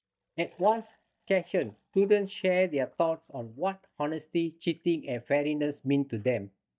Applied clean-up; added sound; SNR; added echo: neural mask model DeepFilterNet 3.